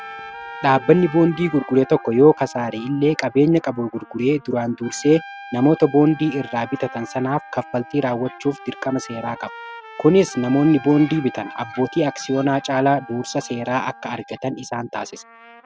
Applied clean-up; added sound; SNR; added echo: none; Trumpet + Trumpet; 18 dB; none.